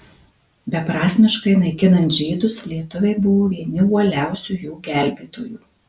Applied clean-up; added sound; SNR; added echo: none; none; none; none.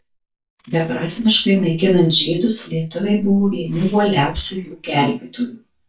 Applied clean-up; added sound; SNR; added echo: neural mask model DeepFilterNet 3.